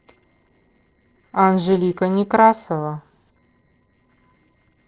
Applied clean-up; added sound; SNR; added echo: neural separator model SepFormer DNS4.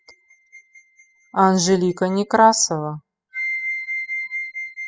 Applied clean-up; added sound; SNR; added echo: classical method spectral subtraction.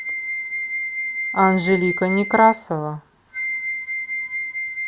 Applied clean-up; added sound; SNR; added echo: none; Wind instrument, woodwind instrument; 5 dB; none.